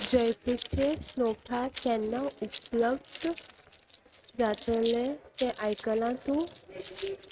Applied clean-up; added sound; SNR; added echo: neural mask model RNNoise.